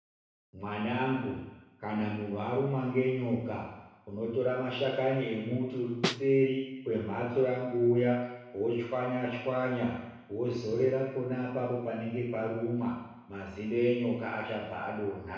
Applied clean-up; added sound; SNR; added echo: none; Snare drum; 1 dB; reverberation time 1.0 s.